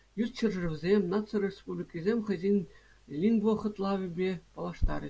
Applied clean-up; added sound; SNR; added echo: none; none; none; none.